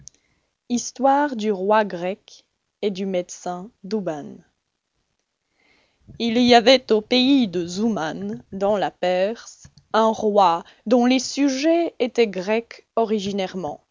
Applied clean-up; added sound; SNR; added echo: none; none; none; none.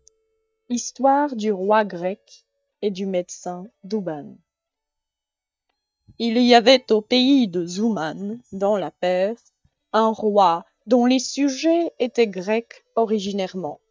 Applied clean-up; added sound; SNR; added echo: neural mask model DeepFilterNet 3.